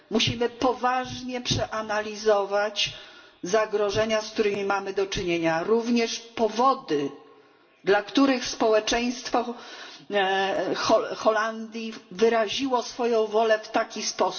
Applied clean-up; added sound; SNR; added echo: none; none; none; reverberation time 0.4 s.